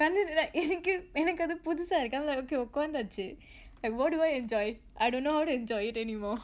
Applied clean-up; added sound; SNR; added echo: none; none; none; none.